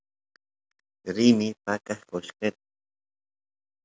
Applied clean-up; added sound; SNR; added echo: none; none; none; none.